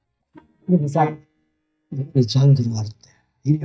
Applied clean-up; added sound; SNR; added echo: neural mask model DeepFilterNet 3.